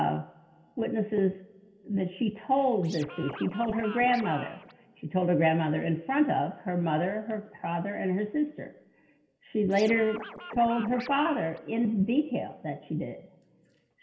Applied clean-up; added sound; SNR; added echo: none; Scratching (performance technique); 13 dB; reverberation time 1.4 s.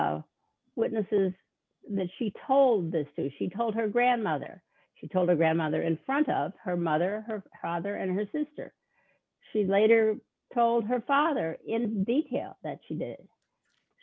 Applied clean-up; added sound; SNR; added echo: none; none; none; none.